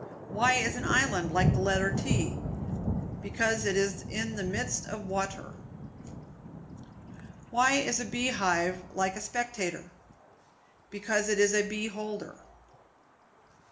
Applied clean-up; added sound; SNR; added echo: none; Thunder; 5 dB; reverberation time 0.4 s.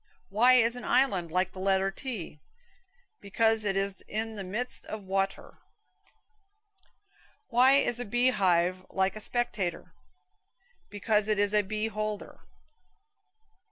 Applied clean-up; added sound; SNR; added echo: none; none; none; none.